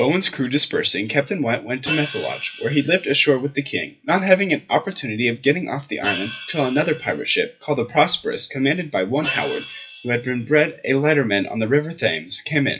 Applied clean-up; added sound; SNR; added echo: classical method WPE with log-MMSE.